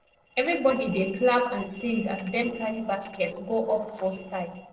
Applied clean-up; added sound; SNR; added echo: neural separator model SepFormer DNS4.